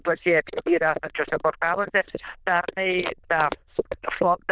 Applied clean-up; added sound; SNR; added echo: neural diffusion model UNIVERSE++.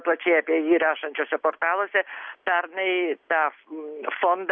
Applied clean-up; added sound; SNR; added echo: none; none; none; none.